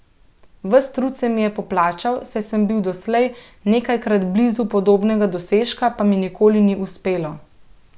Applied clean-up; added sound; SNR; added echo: none; none; none; none.